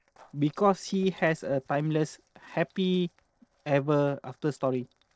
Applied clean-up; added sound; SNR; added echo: neural separator model SepFormer DNS4.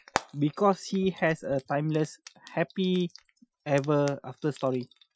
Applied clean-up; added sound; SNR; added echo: classical method Wiener filter.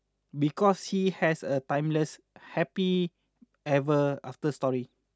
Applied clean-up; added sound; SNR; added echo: none; none; none; none.